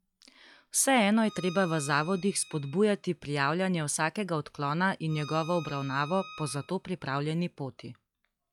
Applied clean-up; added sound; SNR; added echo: classical method log-MMSE.